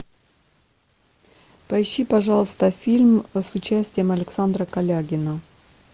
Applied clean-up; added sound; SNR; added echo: none; none; none; none.